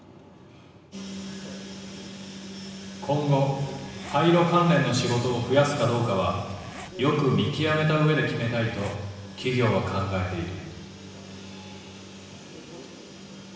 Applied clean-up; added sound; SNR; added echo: none; Zipper (clothing); 19 dB; reverberation time 1.2 s.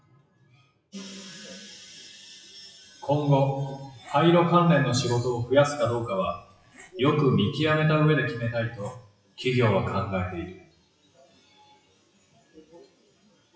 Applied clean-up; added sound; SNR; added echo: classical method WPE with log-MMSE.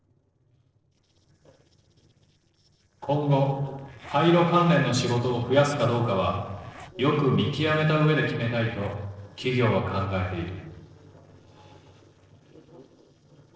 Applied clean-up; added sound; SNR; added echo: neural separator model SepFormer DNS4.